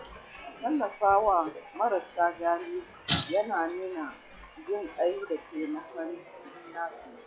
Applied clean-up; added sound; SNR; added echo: classical method log-MMSE.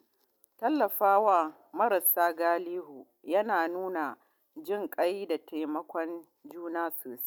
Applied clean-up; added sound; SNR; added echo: none; none; none; none.